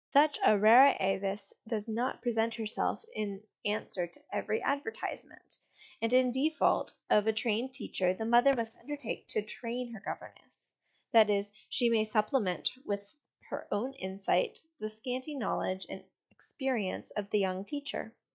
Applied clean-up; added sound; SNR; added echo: neural mask model DeepFilterNet 3.